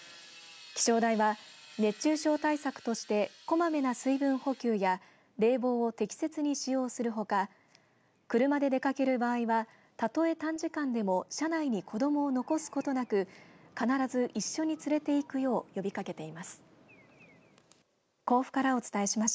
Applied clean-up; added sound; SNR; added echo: none; none; none; none.